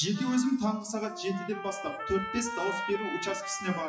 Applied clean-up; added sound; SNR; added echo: classical method WPE with log-MMSE.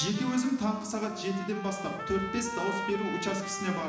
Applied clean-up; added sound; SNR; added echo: none; Trumpet; 7 dB; reverberation time 1.0 s.